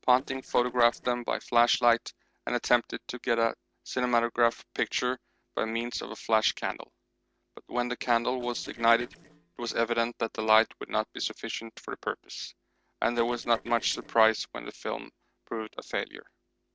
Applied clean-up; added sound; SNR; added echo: neural separator model SepFormer DNS4.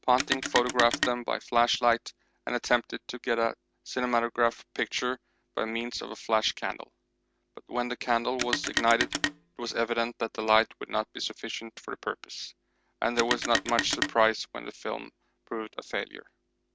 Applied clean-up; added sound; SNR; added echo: none; Telephone; 3 dB; none.